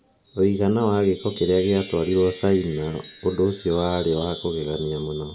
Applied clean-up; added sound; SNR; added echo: none; Wind chime; 18 dB; none.